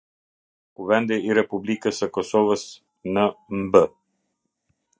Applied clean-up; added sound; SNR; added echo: neural mask model DeepFilterNet 3.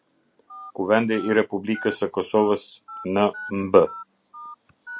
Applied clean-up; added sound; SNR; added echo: none; Telephone; 17 dB; none.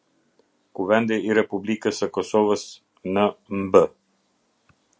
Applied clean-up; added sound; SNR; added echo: none; none; none; none.